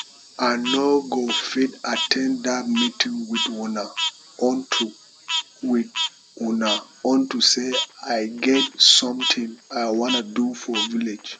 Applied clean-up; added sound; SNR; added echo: none; Frog; 7 dB; none.